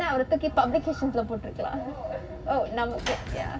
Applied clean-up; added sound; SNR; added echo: none; Sliding door / Slam; 13 dB; reverberation time 0.4 s.